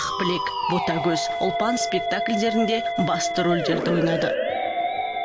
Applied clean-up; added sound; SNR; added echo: none; Musical instrument; 0 dB; none.